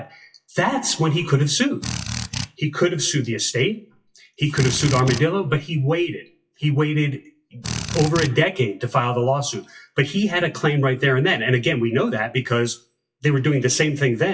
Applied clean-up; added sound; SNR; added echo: classical method WPE with log-MMSE.